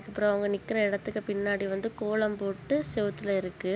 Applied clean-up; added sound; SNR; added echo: none; none; none; none.